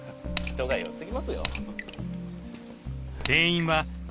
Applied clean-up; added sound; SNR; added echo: none; Raindrop / Splash, splatter; 1 dB; none.